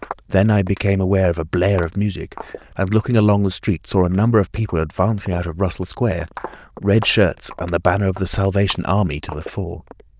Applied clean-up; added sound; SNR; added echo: neural diffusion model UNIVERSE++.